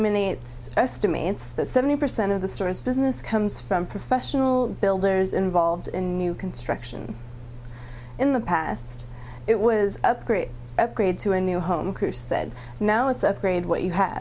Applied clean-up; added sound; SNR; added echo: none; none; none; none.